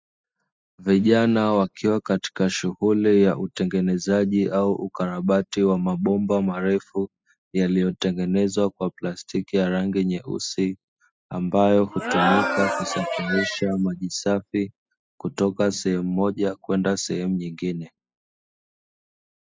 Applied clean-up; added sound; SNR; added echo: classical method spectral subtraction.